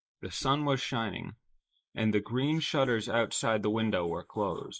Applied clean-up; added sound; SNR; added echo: neural mask model Resemble Enhance denoiser.